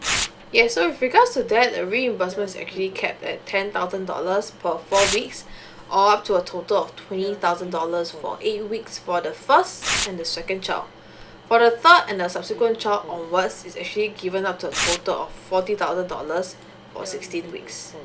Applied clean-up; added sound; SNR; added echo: none; Tearing; 12 dB; none.